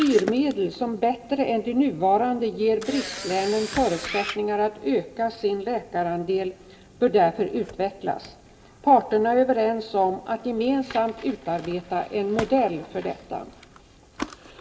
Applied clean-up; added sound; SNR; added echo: none; Camera; 16 dB; reverberation time 0.7 s.